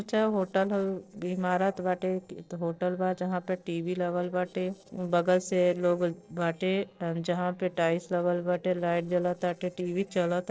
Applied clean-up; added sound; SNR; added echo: neural separator model SepFormer DNS4.